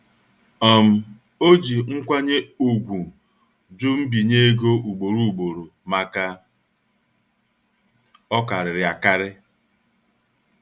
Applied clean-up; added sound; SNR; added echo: none; none; none; none.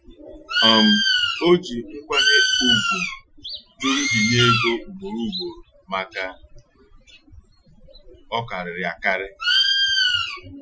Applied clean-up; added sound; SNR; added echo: classical method Wiener filter.